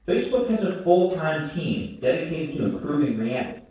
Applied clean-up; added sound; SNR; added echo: neural separator model SepFormer DNS4.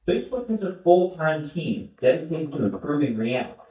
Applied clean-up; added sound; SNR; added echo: neural mask model DeepFilterNet 3.